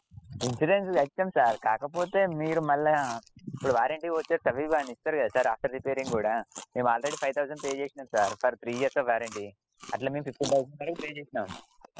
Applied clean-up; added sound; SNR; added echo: classical method spectral subtraction.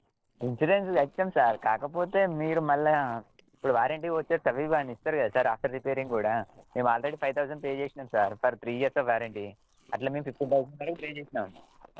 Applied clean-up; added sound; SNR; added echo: neural separator model SepFormer DNS4.